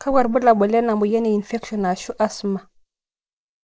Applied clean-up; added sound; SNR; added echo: neural mask model Resemble Enhance denoiser.